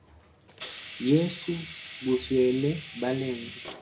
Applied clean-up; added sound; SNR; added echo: none; Hiss; 8 dB; reverberation time 0.4 s.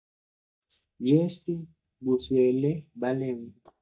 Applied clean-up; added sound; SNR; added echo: neural mask model DeepFilterNet 3.